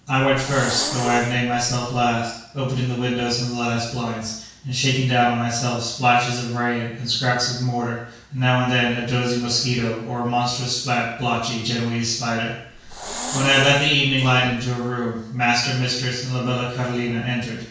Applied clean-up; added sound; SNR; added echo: none; Hiss; 10 dB; reverberation time 0.6 s.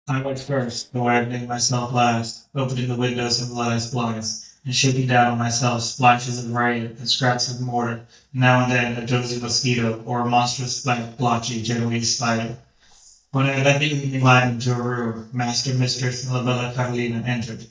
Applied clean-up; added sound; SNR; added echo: neural mask model DeepFilterNet 3.